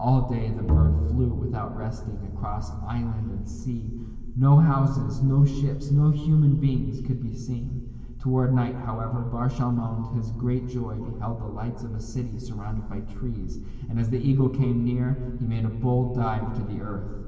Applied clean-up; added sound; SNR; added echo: none; Bowed string instrument; 2 dB; reverberation time 2.4 s.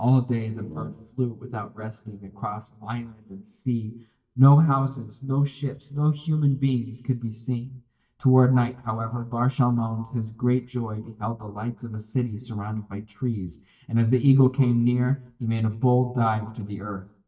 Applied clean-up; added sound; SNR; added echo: neural mask model DeepFilterNet 3.